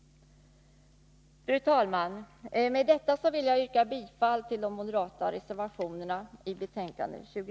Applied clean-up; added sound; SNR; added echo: none; none; none; none.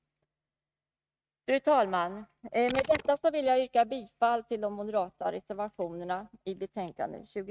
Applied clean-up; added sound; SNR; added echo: neural mask model RNNoise.